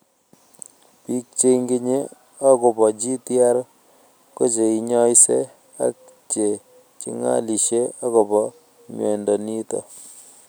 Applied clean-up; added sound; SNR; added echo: none; none; none; none.